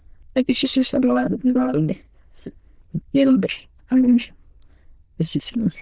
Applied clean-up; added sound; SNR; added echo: neural diffusion model UNIVERSE++.